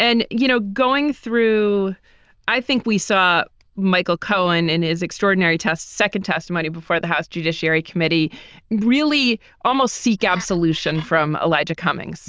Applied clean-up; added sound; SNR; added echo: neural diffusion model UNIVERSE++.